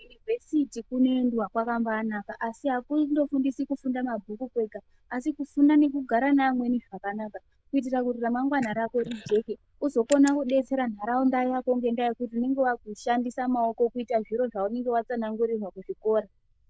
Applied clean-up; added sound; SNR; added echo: neural diffusion model UNIVERSE++.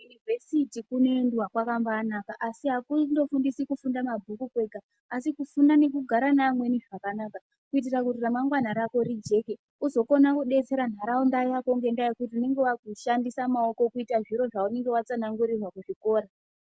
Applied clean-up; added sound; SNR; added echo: none; none; none; none.